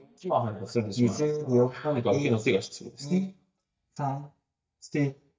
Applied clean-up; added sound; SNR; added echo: neural mask model DeepFilterNet 3.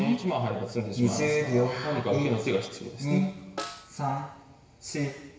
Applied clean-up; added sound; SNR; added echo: none; Snare drum; 15 dB; reverberation time 1.0 s.